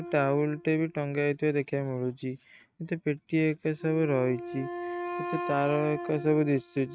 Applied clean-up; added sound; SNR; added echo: neural mask model RNNoise.